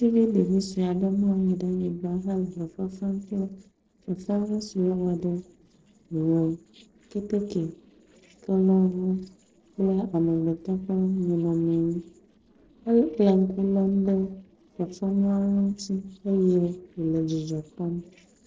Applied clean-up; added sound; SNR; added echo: neural separator model SepFormer DNS4.